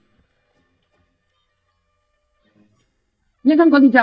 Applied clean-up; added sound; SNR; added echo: neural mask model DeepFilterNet 3.